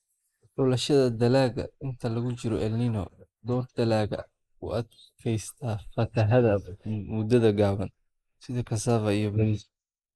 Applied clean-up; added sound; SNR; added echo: neural mask model Resemble Enhance denoiser.